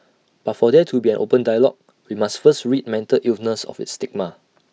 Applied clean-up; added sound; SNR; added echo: none; none; none; none.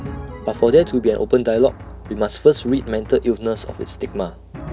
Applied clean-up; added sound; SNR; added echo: none; Drum; 15 dB; none.